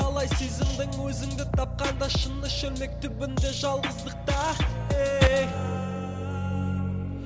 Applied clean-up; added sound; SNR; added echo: none; none; none; none.